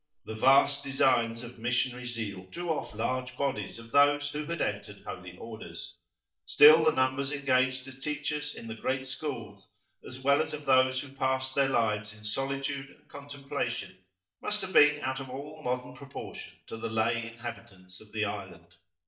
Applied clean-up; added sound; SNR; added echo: neural mask model DeepFilterNet 3.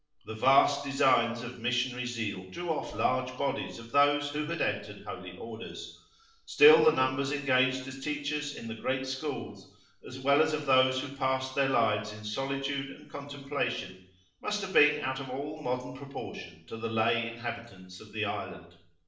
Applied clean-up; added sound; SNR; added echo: neural separator model SepFormer DNS4.